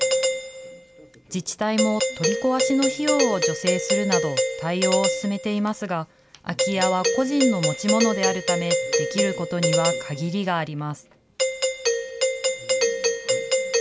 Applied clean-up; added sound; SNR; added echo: none; Doorbell; -2 dB; none.